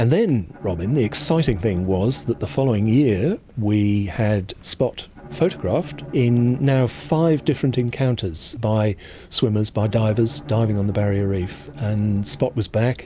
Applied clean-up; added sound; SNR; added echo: none; Bowed string instrument; 19 dB; none.